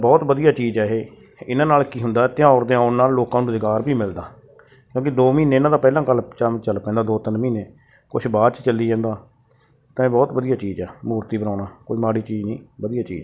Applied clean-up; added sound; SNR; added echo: none; none; none; none.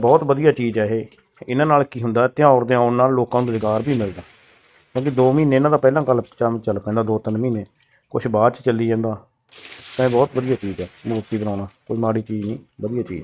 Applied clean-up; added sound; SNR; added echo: neural mask model RNNoise.